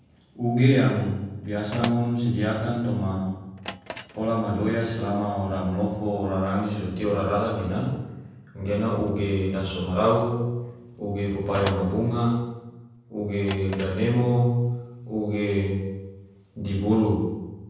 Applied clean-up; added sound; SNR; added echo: none; Drawer open or close; 19 dB; reverberation time 1.1 s.